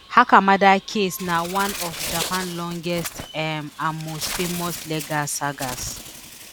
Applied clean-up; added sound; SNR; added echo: none; Bird; 11 dB; none.